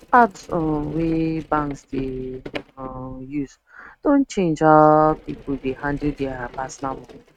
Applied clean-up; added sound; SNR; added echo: neural mask model RNNoise.